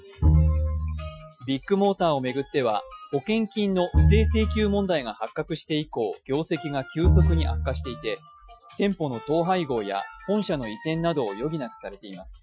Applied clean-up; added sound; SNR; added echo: classical method Wiener filter.